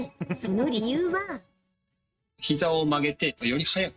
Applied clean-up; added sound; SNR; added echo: neural mask model RNNoise.